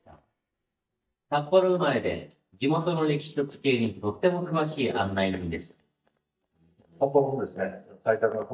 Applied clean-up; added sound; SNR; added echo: neural mask model DeepFilterNet 3.